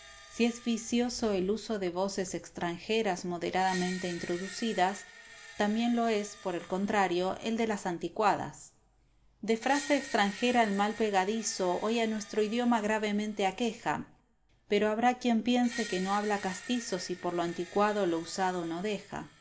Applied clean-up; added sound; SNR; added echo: none; Screech; 18 dB; reverberation time 0.5 s.